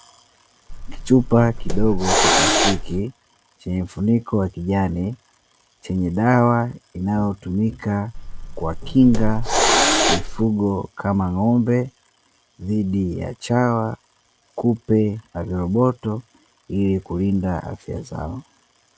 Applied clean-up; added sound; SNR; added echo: none; Hiss; -2 dB; none.